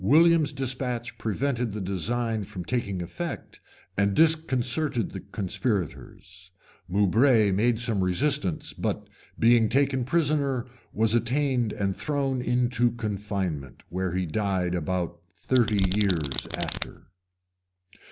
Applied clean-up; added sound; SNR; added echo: none; Domestic sounds, home sounds; 5 dB; none.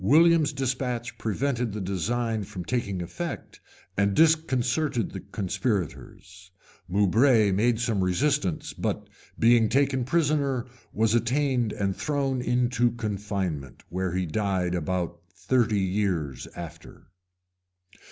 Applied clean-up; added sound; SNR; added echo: none; none; none; none.